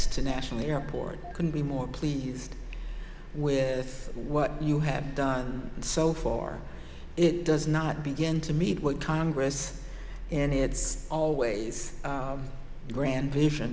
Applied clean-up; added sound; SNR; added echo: none; Engine starting / Car; 6 dB; none.